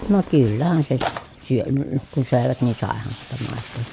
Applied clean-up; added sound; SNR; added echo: none; Tearing; 14 dB; none.